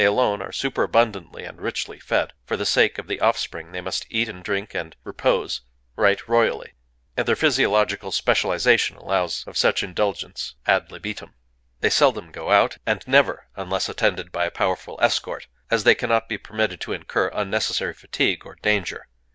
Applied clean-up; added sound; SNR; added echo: none; none; none; none.